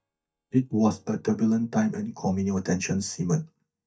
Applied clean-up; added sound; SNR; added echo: neural mask model DeepFilterNet 3.